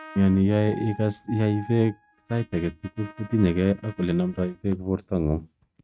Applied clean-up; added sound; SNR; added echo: neural mask model RNNoise.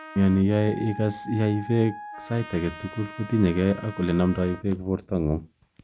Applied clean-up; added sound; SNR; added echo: none; Wind instrument, woodwind instrument + Trumpet; 17 dB; none.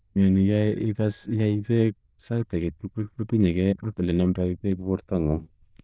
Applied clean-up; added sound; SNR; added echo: neural diffusion model UNIVERSE++.